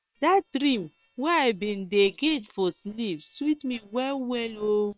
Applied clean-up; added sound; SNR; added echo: neural separator model SepFormer WHAM!.